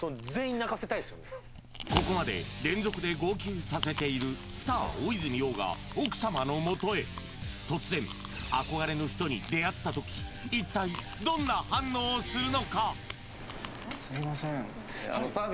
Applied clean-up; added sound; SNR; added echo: none; Chewing, mastication; 7 dB; none.